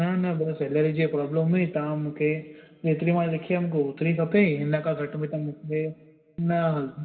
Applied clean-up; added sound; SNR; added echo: none; none; none; reverberation time 1.9 s.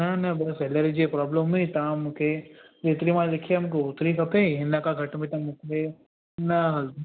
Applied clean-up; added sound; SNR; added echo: none; none; none; none.